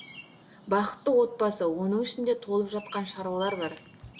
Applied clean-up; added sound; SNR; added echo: none; Bird vocalization, bird call, bird song; 20 dB; none.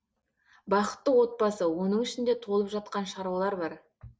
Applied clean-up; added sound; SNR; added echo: none; none; none; none.